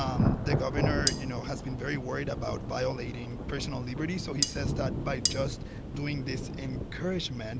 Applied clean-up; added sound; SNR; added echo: none; Thunder / Rain + Cutlery, silverware; -2 dB; none.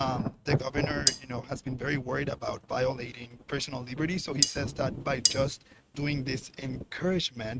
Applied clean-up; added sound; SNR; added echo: neural mask model RNNoise.